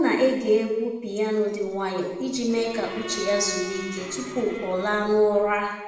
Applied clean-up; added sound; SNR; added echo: none; Bowed string instrument; 13 dB; reverberation time 1.1 s.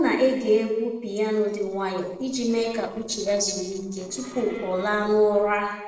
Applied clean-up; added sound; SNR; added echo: neural separator model SepFormer DNS4.